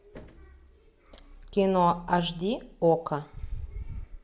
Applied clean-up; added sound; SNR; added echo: none; none; none; none.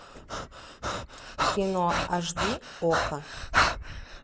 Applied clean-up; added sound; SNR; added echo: neural mask model Resemble Enhance denoiser.